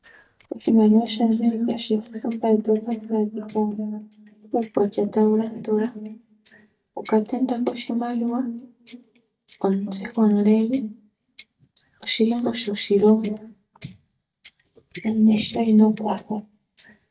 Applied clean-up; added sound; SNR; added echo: neural mask model DeepFilterNet 3.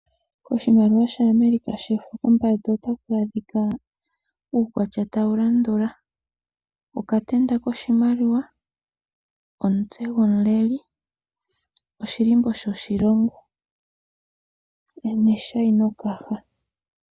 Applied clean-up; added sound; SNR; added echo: none; none; none; none.